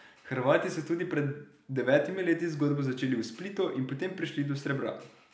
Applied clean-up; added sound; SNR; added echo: none; none; none; none.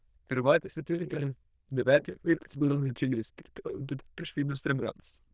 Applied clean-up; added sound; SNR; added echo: neural diffusion model UNIVERSE++.